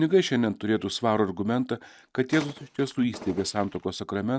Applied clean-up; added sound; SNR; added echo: neural mask model RNNoise.